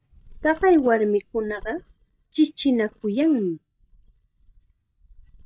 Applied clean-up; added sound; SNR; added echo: neural mask model DeepFilterNet 3.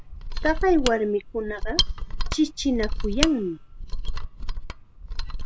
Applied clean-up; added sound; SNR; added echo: none; Mechanisms; 0 dB; none.